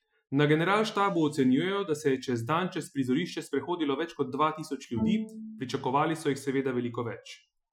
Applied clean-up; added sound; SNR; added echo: classical method Wiener filter.